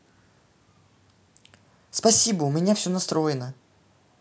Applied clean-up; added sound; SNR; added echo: none; none; none; none.